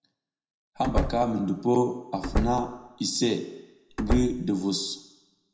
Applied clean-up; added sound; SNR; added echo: none; Slam; 4 dB; reverberation time 0.8 s.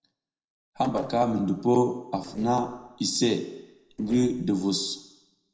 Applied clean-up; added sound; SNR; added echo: neural separator model SepFormer DNS4.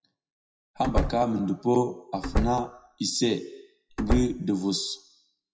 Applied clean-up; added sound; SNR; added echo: classical method WPE with log-MMSE.